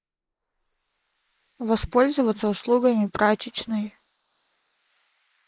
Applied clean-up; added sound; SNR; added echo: neural mask model Resemble Enhance denoiser.